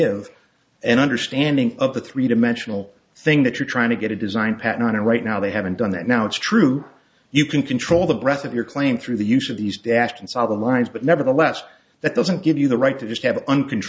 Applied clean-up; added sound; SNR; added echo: none; none; none; none.